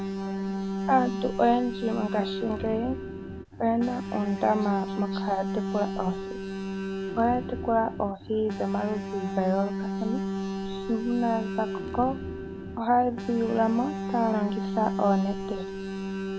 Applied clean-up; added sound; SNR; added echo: none; Alarm; 4 dB; none.